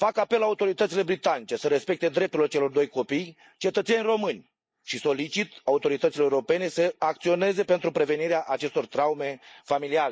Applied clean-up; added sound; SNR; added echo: neural mask model Resemble Enhance denoiser.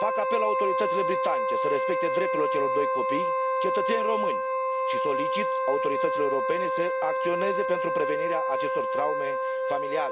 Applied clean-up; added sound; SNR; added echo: none; Wind instrument, woodwind instrument; -4 dB; none.